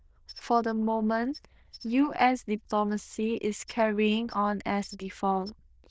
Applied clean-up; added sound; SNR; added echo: neural diffusion model UNIVERSE++.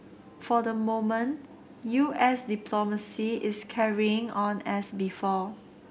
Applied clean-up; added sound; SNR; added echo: none; none; none; none.